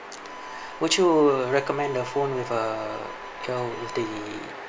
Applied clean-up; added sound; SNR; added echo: none; Harmonica; 15 dB; none.